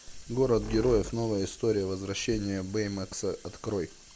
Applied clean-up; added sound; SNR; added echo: none; Squeak; 13 dB; none.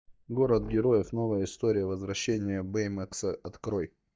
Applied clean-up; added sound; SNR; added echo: neural mask model DeepFilterNet 3.